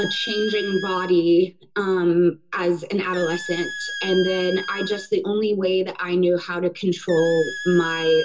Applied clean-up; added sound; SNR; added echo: none; Squeak; 12 dB; reverberation time 0.2 s.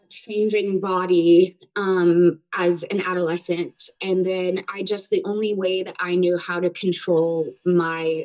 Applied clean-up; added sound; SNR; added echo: neural mask model DeepFilterNet 3.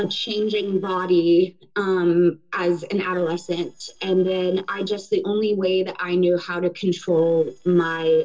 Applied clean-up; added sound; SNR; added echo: neural separator model SepFormer DNS4.